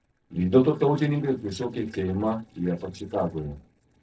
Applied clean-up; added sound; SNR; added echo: neural separator model SepFormer DNS4.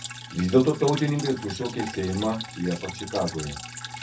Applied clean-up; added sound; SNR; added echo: none; Drip; 11 dB; reverberation time 0.3 s.